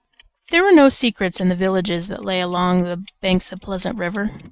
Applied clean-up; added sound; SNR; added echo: neural mask model RNNoise.